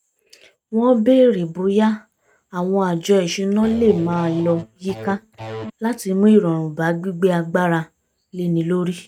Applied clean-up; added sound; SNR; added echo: neural mask model RNNoise.